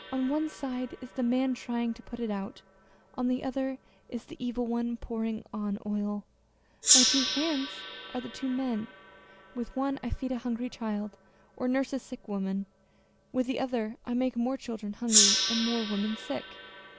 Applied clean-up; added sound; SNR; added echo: none; Gong; 2 dB; none.